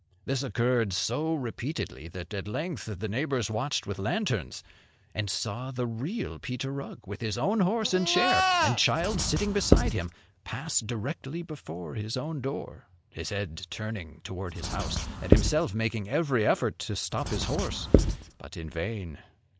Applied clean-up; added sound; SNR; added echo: none; Livestock, farm animals, working animals + Writing; -3 dB; none.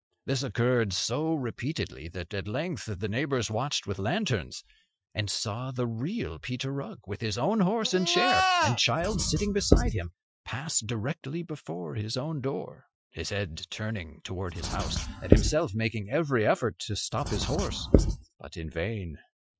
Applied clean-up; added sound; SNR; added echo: classical method Wiener filter.